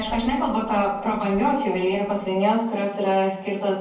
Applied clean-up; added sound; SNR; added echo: neural separator model SepFormer DNS4.